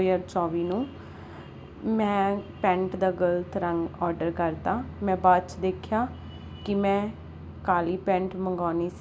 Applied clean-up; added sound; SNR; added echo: none; none; none; none.